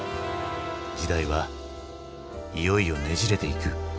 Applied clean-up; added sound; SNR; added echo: none; none; none; none.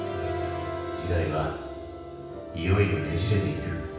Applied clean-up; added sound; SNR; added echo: none; none; none; reverberation time 0.9 s.